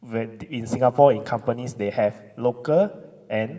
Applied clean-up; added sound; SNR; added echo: none; none; none; reverberation time 1.5 s.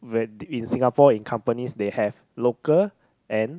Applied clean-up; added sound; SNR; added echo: none; none; none; none.